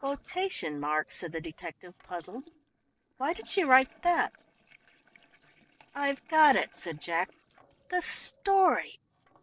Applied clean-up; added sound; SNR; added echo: neural separator model SepFormer DNS4.